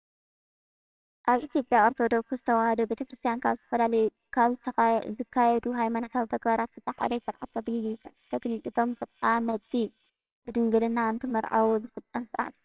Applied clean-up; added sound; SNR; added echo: neural separator model SepFormer WHAMR!.